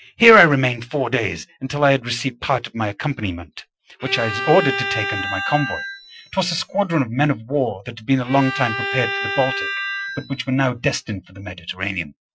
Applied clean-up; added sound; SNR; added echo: classical method Wiener filter.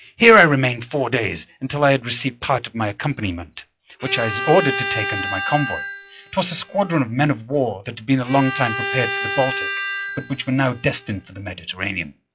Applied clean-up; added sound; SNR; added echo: classical method log-MMSE.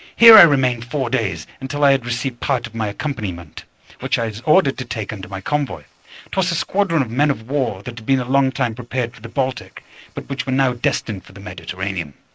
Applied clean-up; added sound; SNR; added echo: neural mask model Resemble Enhance denoiser.